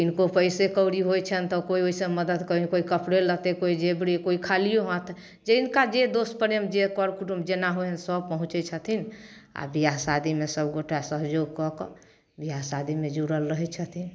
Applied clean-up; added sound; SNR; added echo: none; none; none; none.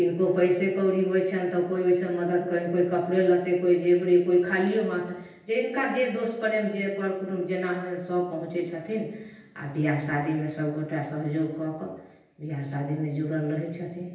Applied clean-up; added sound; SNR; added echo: none; none; none; reverberation time 0.9 s.